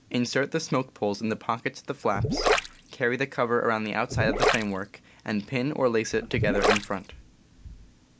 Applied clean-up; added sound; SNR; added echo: none; Gurgling; -1 dB; none.